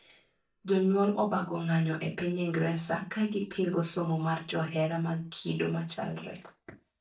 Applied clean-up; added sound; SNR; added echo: neural mask model DeepFilterNet 3.